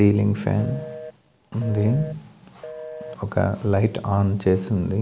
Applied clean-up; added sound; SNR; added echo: none; Telephone; 15 dB; none.